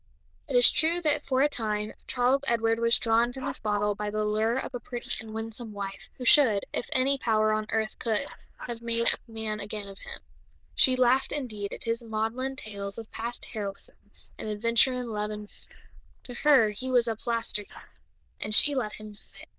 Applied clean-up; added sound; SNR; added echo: neural diffusion model UNIVERSE++.